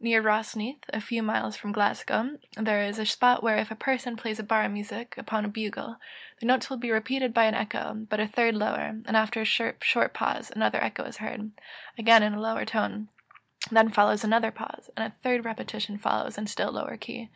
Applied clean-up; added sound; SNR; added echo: none; none; none; none.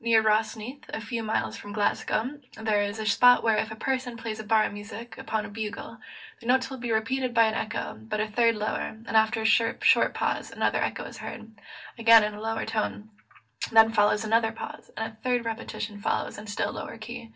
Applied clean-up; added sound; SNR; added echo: none; none; none; reverberation time 0.2 s.